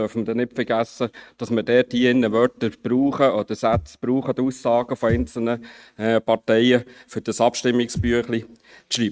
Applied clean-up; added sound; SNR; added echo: neural mask model RNNoise.